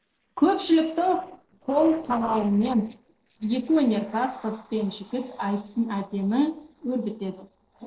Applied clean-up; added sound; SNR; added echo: neural separator model SepFormer DNS4.